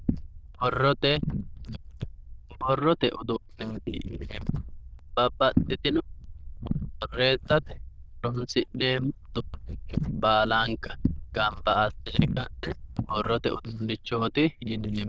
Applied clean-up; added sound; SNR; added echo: neural diffusion model UNIVERSE++.